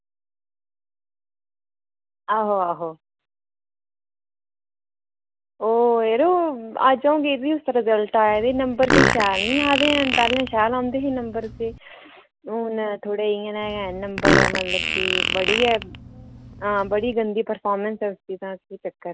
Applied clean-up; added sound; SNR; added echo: none; Fart; 0 dB; none.